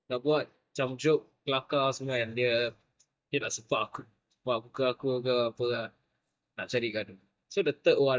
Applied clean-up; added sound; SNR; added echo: neural mask model DeepFilterNet 3.